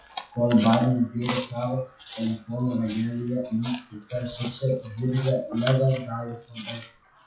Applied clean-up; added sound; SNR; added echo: classical method WPE with log-MMSE.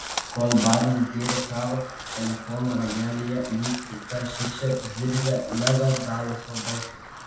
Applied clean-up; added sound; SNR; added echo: none; Crow; 7 dB; reverberation time 0.8 s.